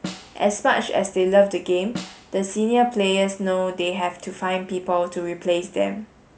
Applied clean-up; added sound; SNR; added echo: none; Snare drum; 17 dB; none.